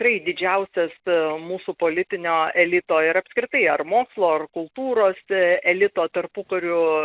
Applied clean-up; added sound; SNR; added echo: none; none; none; none.